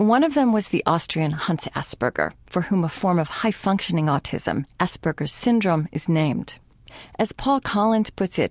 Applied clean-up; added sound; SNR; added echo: none; none; none; none.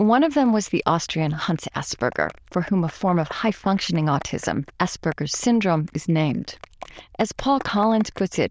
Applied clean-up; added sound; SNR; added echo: neural diffusion model UNIVERSE++.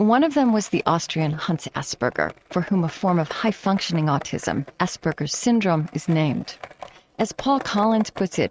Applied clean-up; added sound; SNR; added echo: neural mask model RNNoise.